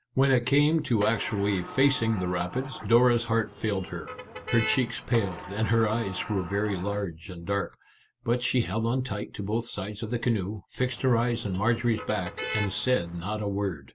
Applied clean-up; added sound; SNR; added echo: none; Motor vehicle (road) + Sliding door; 12 dB; none.